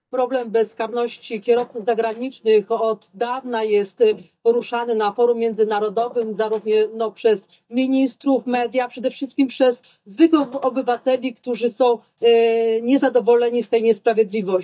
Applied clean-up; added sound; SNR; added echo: neural mask model DeepFilterNet 3.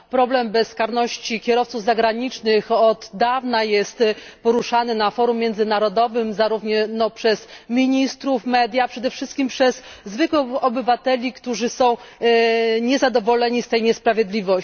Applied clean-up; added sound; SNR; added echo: none; none; none; none.